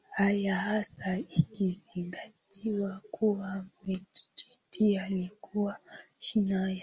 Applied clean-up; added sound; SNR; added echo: none; none; none; none.